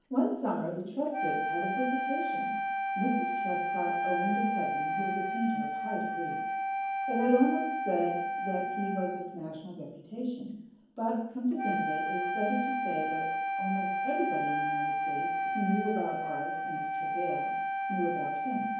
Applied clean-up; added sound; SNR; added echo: none; Wind instrument, woodwind instrument; -1 dB; reverberation time 1.2 s.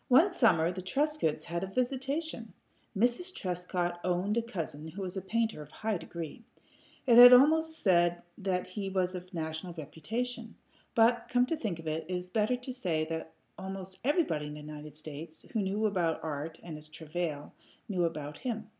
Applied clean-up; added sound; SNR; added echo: none; none; none; none.